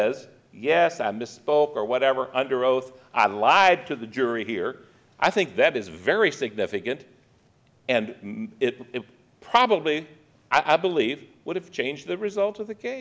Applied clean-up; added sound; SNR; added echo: none; none; none; none.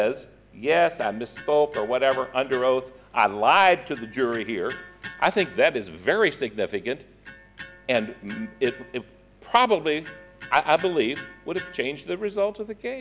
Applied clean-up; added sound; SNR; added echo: none; Electric guitar; 19 dB; none.